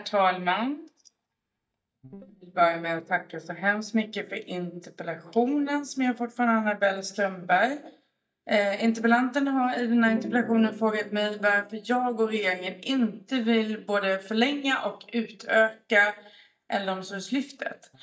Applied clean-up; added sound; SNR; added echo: neural mask model DeepFilterNet 3.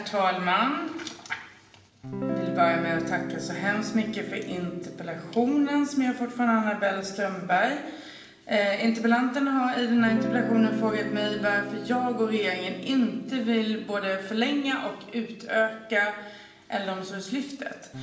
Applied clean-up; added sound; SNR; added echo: none; Guitar; 11 dB; reverberation time 0.9 s.